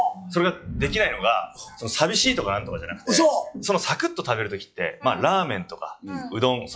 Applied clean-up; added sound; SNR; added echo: classical method log-MMSE.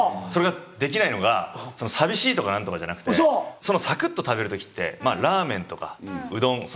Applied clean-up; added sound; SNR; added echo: none; none; none; none.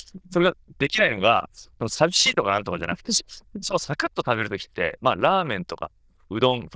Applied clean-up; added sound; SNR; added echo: neural diffusion model UNIVERSE++.